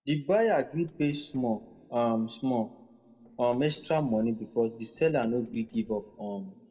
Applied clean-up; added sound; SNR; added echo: neural separator model SepFormer DNS4.